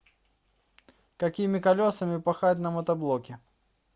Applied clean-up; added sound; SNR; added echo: none; none; none; none.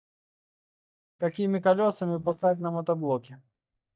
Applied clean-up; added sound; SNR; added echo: neural mask model DeepFilterNet 3.